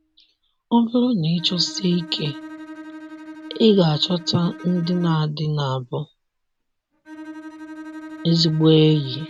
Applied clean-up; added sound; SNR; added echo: none; Bowed string instrument; 17 dB; none.